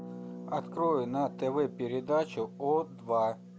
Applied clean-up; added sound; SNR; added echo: none; Harp; 13 dB; none.